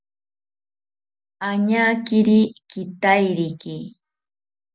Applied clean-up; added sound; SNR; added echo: none; none; none; none.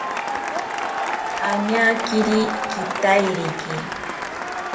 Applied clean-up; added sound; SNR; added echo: none; Applause / Cheering; 2 dB; reverberation time 1.3 s.